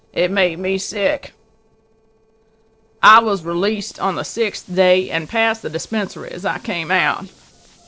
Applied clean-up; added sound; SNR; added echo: neural separator model SepFormer DNS4.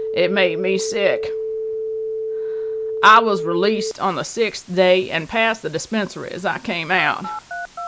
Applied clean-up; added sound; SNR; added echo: none; Telephone; 7 dB; none.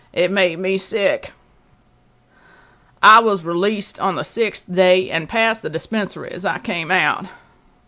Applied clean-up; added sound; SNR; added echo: none; none; none; none.